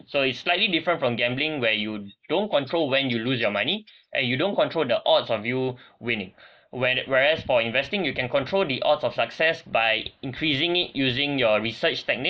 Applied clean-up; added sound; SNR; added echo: neural mask model Resemble Enhance denoiser.